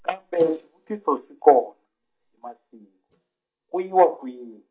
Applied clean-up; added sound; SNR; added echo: neural mask model DeepFilterNet 3.